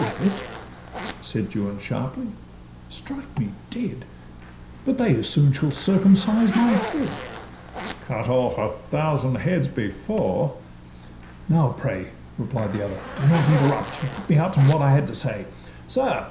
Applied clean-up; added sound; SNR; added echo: none; Zipper (clothing); 13 dB; reverberation time 0.5 s.